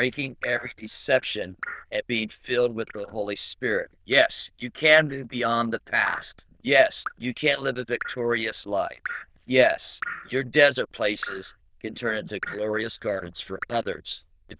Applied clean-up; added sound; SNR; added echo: neural diffusion model UNIVERSE++.